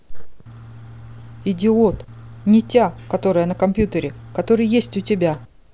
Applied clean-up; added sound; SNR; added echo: none; Engine / Truck; 19 dB; none.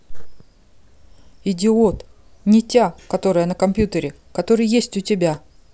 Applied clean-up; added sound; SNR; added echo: none; none; none; none.